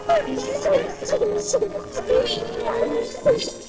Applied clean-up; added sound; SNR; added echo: neural separator model SepFormer DNS4.